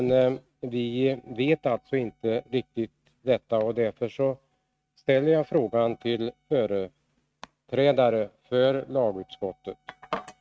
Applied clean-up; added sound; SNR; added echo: neural mask model RNNoise.